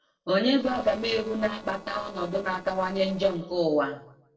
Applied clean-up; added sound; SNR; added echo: neural separator model SepFormer DNS4.